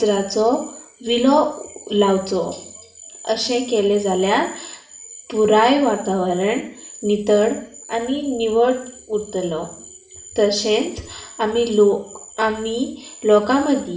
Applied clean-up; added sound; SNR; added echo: none; none; none; reverberation time 0.6 s.